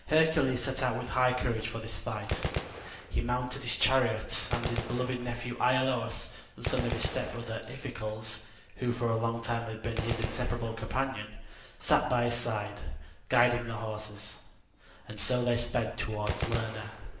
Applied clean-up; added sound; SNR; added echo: none; Gunshot, gunfire; 10 dB; reverberation time 0.8 s.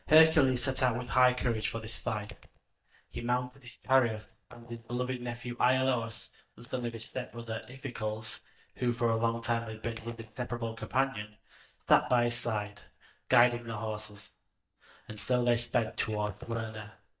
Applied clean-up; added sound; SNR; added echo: neural mask model DeepFilterNet 3.